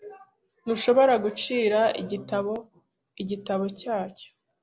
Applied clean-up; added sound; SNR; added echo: none; none; none; none.